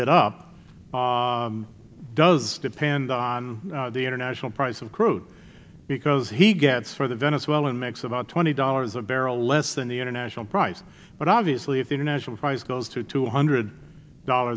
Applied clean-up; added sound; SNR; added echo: none; none; none; none.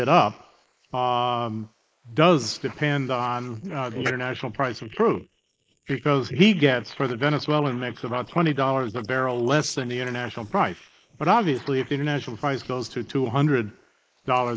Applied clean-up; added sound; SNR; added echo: neural mask model Resemble Enhance denoiser.